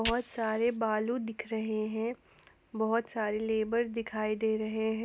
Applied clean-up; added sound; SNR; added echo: none; Fire; 15 dB; none.